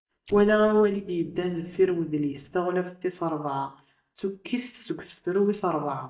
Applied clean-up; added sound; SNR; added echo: neural mask model DeepFilterNet 3.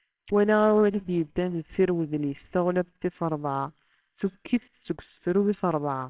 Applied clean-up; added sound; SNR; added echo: neural separator model SepFormer WHAMR!.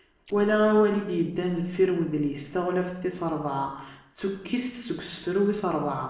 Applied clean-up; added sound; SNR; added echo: neural separator model SepFormer DNS4.